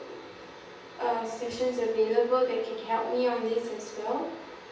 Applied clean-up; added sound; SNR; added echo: none; none; none; reverberation time 0.9 s.